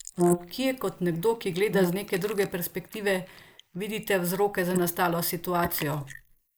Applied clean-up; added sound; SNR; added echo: neural mask model Resemble Enhance denoiser.